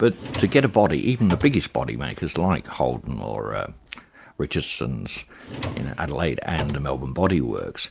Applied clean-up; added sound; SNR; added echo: none; Drawer open or close; 11 dB; none.